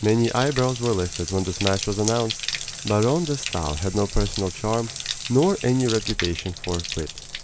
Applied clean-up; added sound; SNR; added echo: none; Bathtub (filling or washing); 9 dB; none.